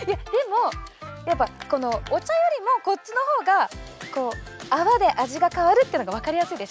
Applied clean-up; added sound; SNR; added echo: none; none; none; none.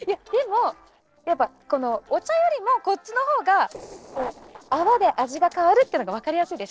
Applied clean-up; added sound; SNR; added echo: neural separator model SepFormer DNS4.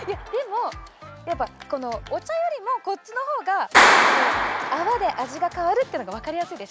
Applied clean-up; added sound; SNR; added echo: none; Clapping; -2 dB; none.